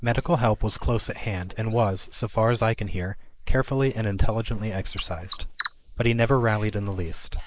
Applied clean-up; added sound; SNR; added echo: neural mask model Resemble Enhance denoiser.